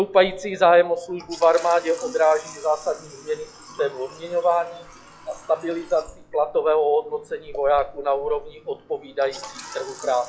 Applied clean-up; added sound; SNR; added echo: classical method log-MMSE.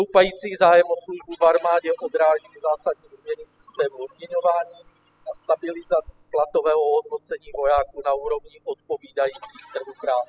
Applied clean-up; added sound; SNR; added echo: classical method spectral subtraction.